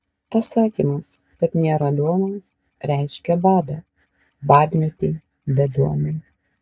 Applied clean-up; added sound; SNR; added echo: neural mask model DeepFilterNet 3.